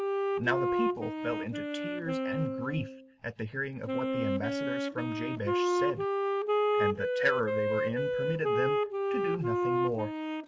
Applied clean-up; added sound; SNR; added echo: none; Wind instrument, woodwind instrument; -5 dB; none.